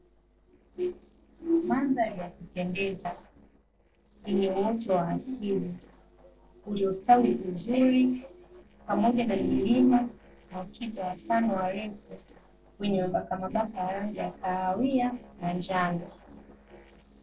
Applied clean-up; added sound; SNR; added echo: neural separator model SepFormer DNS4.